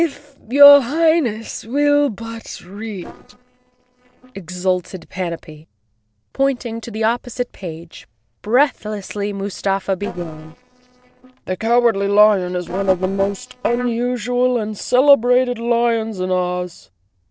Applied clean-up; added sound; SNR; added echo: neural separator model SepFormer DNS4.